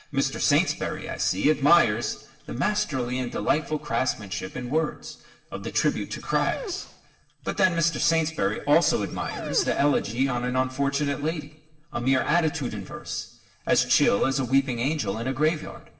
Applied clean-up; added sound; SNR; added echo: none; Dog; 13 dB; reverberation time 0.9 s.